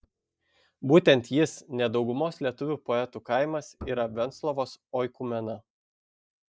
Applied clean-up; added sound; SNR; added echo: neural mask model DeepFilterNet 3.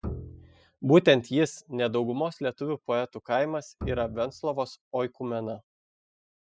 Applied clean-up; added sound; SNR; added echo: classical method spectral subtraction.